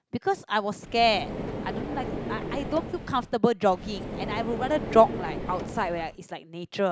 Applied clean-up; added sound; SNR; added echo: none; Car; 7 dB; none.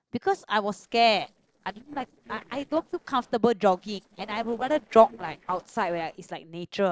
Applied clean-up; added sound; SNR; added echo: neural separator model SepFormer DNS4.